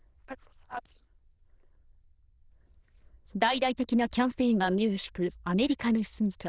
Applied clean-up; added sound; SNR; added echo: neural diffusion model UNIVERSE++.